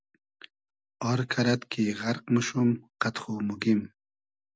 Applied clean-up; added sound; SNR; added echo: none; none; none; none.